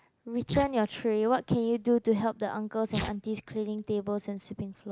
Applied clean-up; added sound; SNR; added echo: neural mask model Resemble Enhance denoiser.